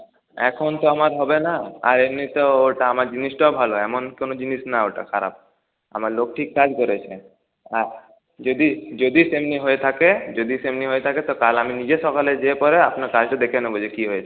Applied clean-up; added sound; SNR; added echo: none; none; none; none.